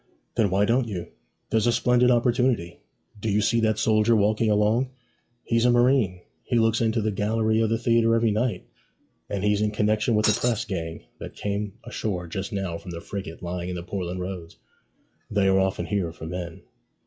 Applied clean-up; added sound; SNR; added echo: classical method log-MMSE.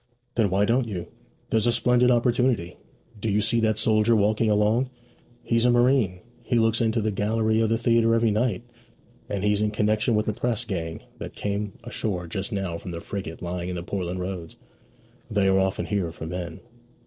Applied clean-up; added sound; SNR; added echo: neural separator model SepFormer DNS4.